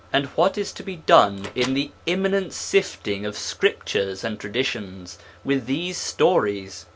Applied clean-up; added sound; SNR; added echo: none; Microwave oven; 18 dB; none.